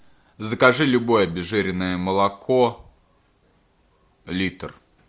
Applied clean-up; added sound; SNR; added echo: none; none; none; none.